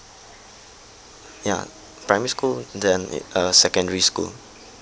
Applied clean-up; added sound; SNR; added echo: none; none; none; none.